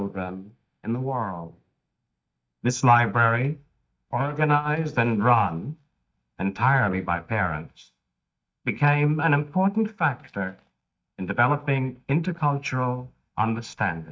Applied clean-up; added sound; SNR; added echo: neural mask model DeepFilterNet 3.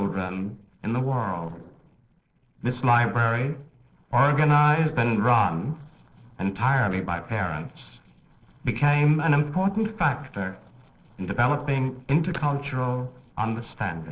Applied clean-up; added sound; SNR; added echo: neural separator model SepFormer DNS4.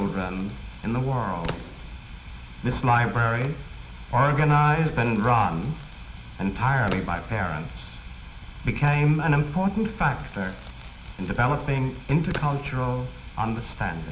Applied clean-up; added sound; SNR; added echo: none; Crackle / Fireworks; 19 dB; reverberation time 0.8 s.